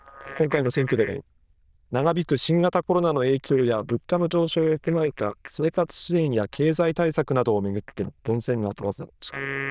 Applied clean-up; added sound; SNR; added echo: neural diffusion model UNIVERSE++.